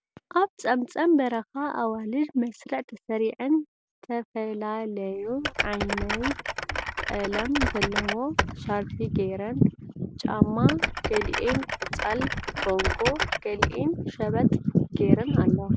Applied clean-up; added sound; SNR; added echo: none; Typing; 3 dB; none.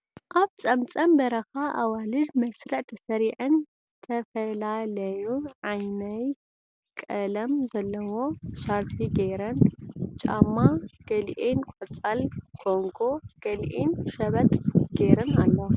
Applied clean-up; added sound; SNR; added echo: none; none; none; none.